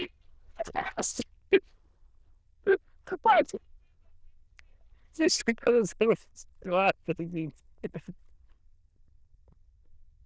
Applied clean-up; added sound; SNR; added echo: neural diffusion model UNIVERSE++.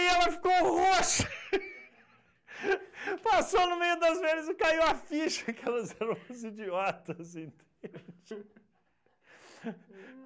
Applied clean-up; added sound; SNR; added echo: none; none; none; none.